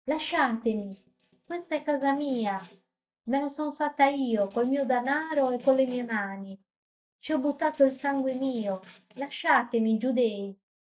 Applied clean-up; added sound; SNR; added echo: neural mask model DeepFilterNet 3.